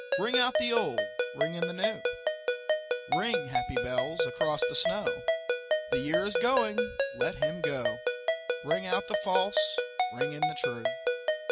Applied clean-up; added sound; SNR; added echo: none; Ringtone; -4 dB; none.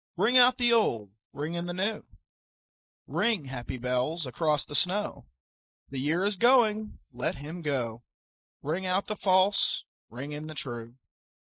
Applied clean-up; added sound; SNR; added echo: neural mask model Resemble Enhance denoiser.